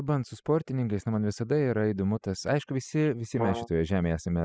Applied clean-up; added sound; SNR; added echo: classical method spectral subtraction.